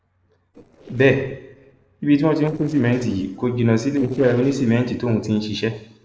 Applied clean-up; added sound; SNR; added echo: neural separator model SepFormer DNS4.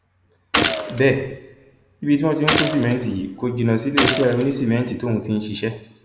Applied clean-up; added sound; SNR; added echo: none; Gunshot, gunfire; 2 dB; reverberation time 1.3 s.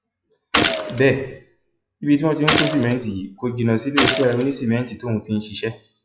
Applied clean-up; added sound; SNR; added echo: classical method WPE with log-MMSE.